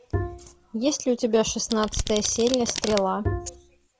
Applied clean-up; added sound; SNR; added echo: none; Domestic sounds, home sounds + Bowed string instrument; 6 dB; none.